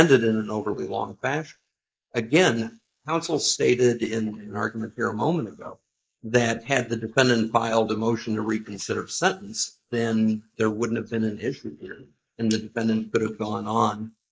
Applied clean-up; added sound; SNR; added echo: neural mask model Resemble Enhance denoiser.